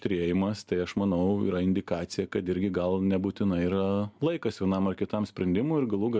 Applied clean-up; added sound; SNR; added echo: none; none; none; none.